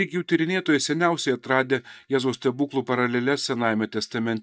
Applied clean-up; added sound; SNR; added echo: neural mask model DeepFilterNet 3.